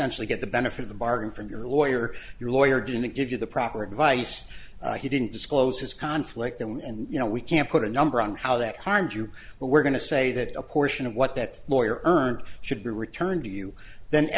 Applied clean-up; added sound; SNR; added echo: none; none; none; none.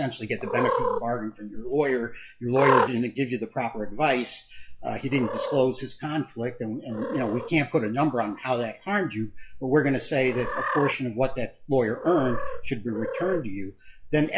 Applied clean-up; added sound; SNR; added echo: classical method WPE with log-MMSE.